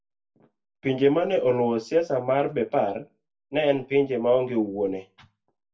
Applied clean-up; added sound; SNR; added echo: none; none; none; reverberation time 0.2 s.